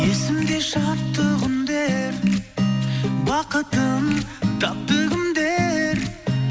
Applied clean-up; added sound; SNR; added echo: none; none; none; none.